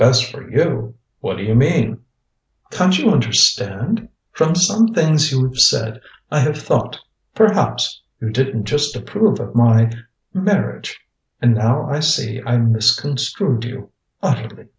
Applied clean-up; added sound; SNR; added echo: none; none; none; none.